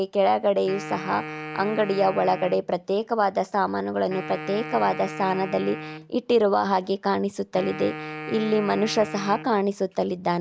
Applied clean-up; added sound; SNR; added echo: none; Wind instrument, woodwind instrument; 13 dB; none.